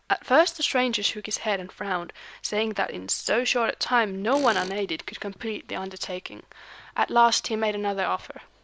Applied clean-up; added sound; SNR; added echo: none; Tools; 18 dB; none.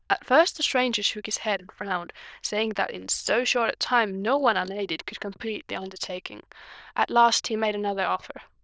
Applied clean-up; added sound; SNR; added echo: neural diffusion model UNIVERSE++.